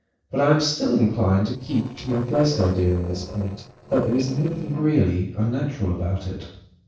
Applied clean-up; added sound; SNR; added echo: neural separator model SepFormer DNS4.